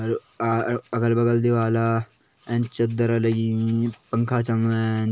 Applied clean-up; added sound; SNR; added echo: none; Breathing; 18 dB; none.